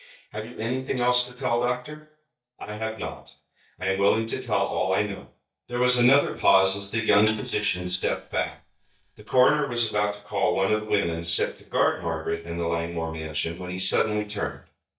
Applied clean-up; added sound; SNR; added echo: neural mask model DeepFilterNet 3.